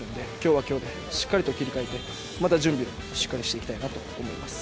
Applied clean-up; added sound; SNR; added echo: none; Traffic noise, roadway noise / Vehicle horn, car horn, honking; 19 dB; none.